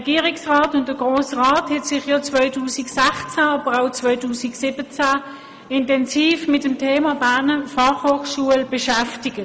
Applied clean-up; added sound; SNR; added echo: none; none; none; none.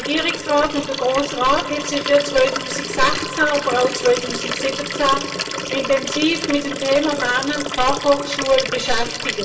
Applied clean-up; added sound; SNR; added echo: none; Liquid; 6 dB; reverberation time 0.1 s.